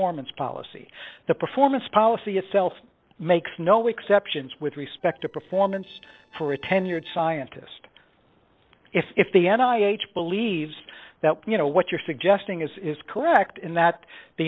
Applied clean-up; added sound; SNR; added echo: neural separator model SepFormer DNS4.